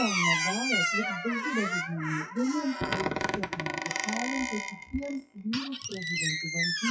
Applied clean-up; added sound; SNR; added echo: classical method WPE with log-MMSE.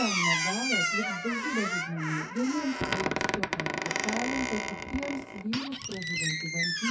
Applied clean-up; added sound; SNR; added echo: none; Squeak; -2 dB; reverberation time 0.3 s.